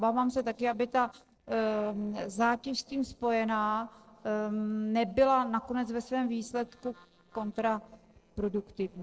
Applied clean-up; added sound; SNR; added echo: neural separator model SepFormer DNS4.